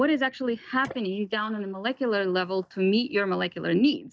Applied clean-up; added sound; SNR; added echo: neural mask model DeepFilterNet 3.